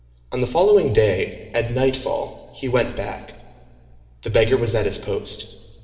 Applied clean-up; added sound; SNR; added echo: none; none; none; reverberation time 2.5 s.